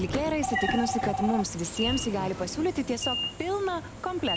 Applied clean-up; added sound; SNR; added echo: none; Telephone + Sliding door / Train; 3 dB; none.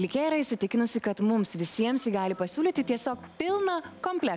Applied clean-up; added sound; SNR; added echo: none; none; none; none.